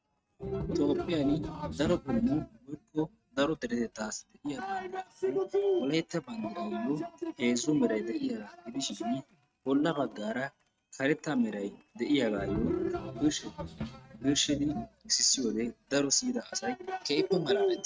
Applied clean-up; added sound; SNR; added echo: neural mask model RNNoise.